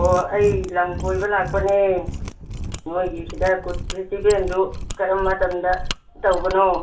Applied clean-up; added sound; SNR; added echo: none; Mechanisms; 8 dB; reverberation time 0.3 s.